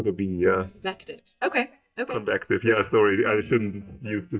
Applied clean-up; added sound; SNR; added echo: neural mask model DeepFilterNet 3.